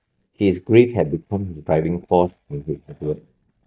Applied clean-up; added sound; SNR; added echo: neural mask model DeepFilterNet 3.